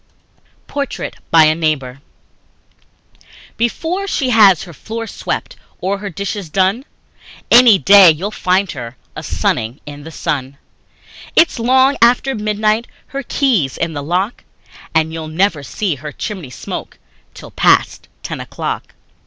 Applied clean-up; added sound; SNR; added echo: none; none; none; none.